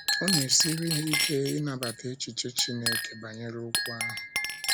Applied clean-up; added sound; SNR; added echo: none; Chink, clink; 1 dB; none.